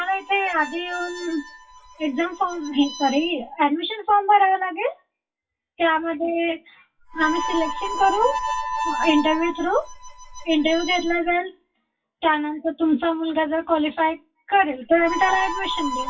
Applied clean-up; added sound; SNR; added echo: classical method WPE with log-MMSE.